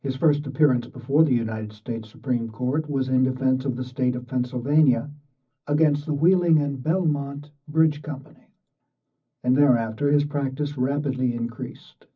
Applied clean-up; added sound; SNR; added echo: none; none; none; reverberation time 0.4 s.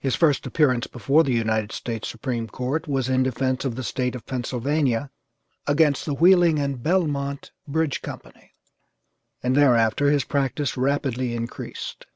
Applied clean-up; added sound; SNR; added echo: none; none; none; none.